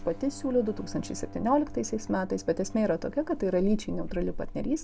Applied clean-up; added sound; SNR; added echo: none; Bowed string instrument; 20 dB; none.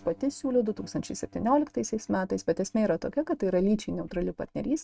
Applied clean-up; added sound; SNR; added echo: neural mask model RNNoise.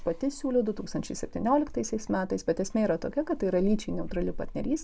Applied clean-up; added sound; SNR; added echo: none; none; none; none.